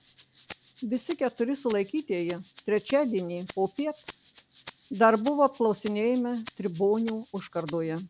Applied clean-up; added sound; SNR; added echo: none; Rattle (instrument); 15 dB; none.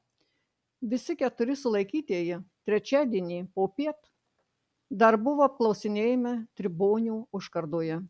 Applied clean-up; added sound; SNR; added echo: none; none; none; none.